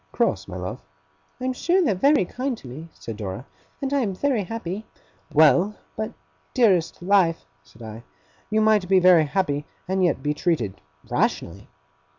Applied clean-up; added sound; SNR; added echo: none; none; none; none.